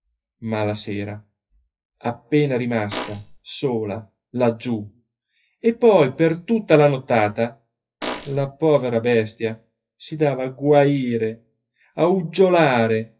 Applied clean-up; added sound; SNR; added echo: classical method WPE with log-MMSE.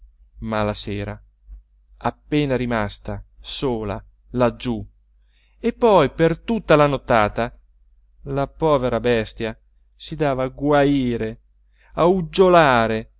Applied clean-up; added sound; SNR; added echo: none; none; none; none.